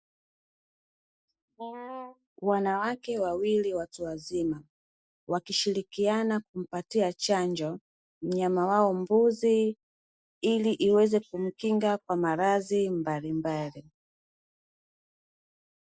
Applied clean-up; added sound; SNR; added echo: neural mask model Resemble Enhance denoiser.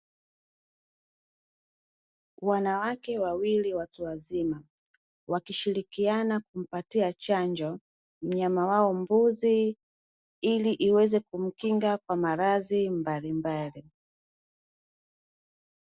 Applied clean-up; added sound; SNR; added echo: none; none; none; none.